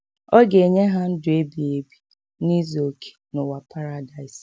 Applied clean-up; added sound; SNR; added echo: none; none; none; none.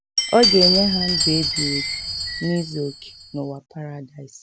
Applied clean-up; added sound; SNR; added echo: none; Glass; -1 dB; none.